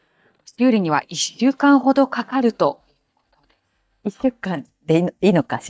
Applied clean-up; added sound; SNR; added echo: neural mask model DeepFilterNet 3.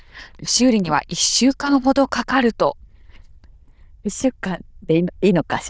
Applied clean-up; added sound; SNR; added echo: neural diffusion model UNIVERSE++.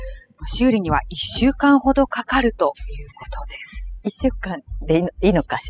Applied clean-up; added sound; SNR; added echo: classical method spectral subtraction.